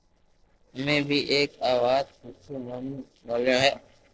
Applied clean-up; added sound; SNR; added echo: neural separator model SepFormer DNS4.